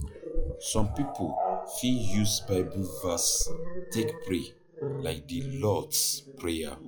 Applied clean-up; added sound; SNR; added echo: classical method log-MMSE.